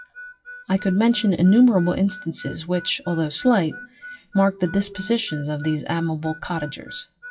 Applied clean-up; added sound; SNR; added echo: classical method WPE with log-MMSE.